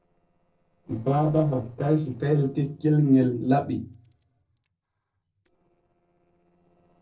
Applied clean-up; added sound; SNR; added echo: neural separator model SepFormer DNS4.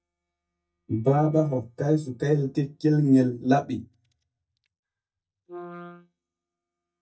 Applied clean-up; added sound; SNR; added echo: neural mask model DeepFilterNet 3.